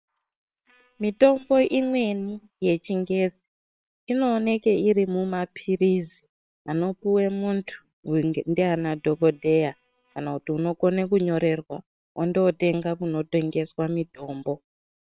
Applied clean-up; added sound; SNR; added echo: neural separator model SepFormer WHAM!.